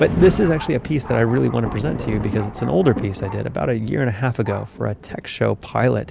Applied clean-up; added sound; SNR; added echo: none; Thunder; 10 dB; none.